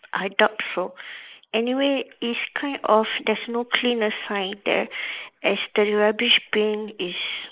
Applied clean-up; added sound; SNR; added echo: neural mask model Resemble Enhance denoiser.